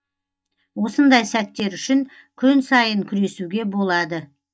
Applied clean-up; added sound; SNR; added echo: neural mask model DeepFilterNet 3.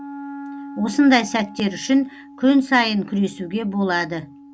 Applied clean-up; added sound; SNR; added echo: none; Wind instrument, woodwind instrument; 17 dB; none.